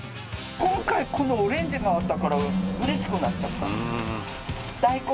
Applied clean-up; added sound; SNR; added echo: none; Animal; 6 dB; none.